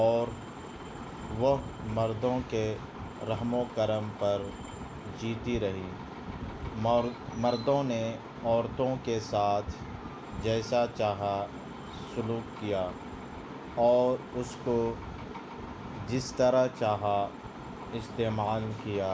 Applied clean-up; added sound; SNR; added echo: none; none; none; none.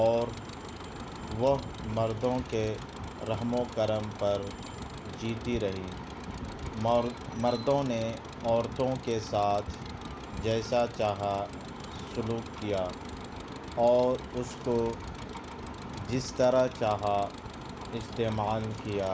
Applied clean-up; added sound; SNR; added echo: none; Engine; 17 dB; none.